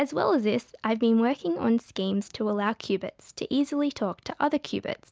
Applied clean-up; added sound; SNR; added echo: none; none; none; none.